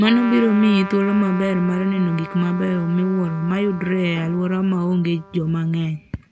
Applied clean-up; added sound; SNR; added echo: none; Trumpet; 15 dB; none.